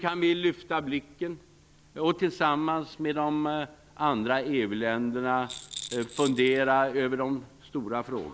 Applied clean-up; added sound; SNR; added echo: none; Rattle; 15 dB; none.